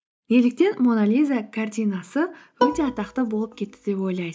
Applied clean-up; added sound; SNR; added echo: neural mask model DeepFilterNet 3.